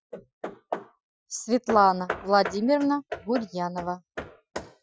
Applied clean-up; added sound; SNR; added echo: classical method Wiener filter.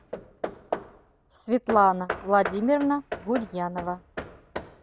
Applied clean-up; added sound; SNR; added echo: none; Hammer / Wood; 10 dB; none.